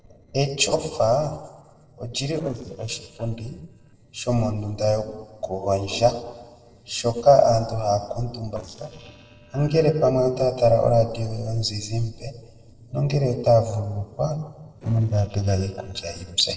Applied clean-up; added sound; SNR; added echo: neural separator model SepFormer DNS4.